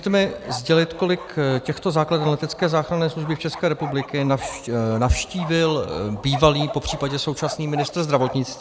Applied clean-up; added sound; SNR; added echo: none; Bark; 14 dB; none.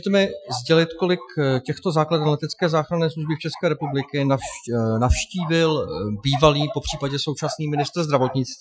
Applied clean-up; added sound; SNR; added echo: classical method Wiener filter.